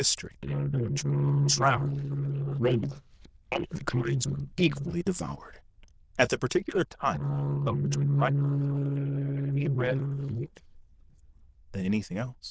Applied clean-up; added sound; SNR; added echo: neural diffusion model UNIVERSE++.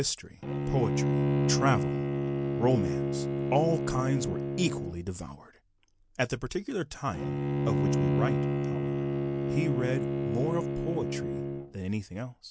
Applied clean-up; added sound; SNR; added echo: none; Bowed string instrument; -2 dB; none.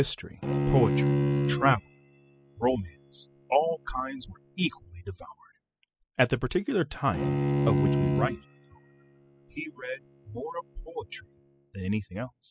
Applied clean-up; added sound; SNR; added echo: classical method spectral subtraction.